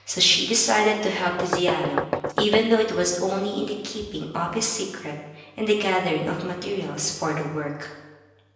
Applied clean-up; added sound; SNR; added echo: none; Knock; 2 dB; reverberation time 1.0 s.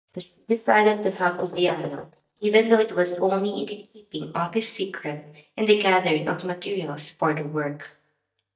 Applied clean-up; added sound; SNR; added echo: neural mask model DeepFilterNet 3.